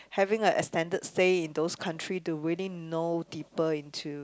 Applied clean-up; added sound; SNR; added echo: none; none; none; none.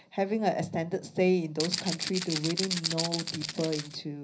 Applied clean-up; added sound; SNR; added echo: none; Rattle (instrument); 4 dB; reverberation time 0.5 s.